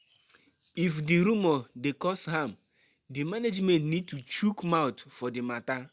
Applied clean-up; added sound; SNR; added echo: none; none; none; none.